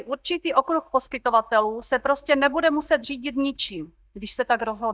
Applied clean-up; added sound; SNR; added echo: neural mask model DeepFilterNet 3.